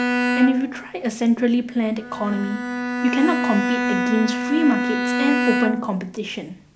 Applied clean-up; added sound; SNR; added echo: none; Bowed string instrument; 1 dB; none.